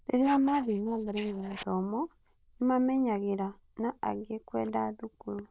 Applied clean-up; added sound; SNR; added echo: neural diffusion model UNIVERSE++.